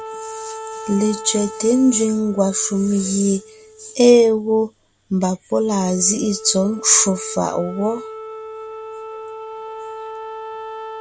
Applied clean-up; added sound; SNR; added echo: none; Wind instrument, woodwind instrument; 14 dB; none.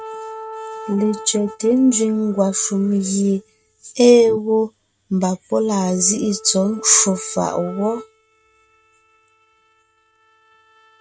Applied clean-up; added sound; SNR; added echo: neural mask model RNNoise.